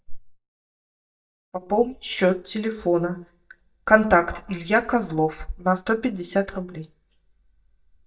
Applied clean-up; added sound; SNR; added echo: neural mask model DeepFilterNet 3.